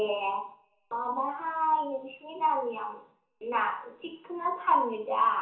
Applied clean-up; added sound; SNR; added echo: none; none; none; reverberation time 0.9 s.